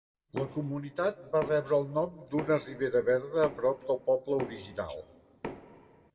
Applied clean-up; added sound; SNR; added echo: none; Knock; 15 dB; reverberation time 1.6 s.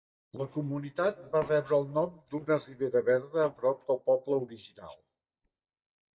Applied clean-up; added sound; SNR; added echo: neural mask model DeepFilterNet 3.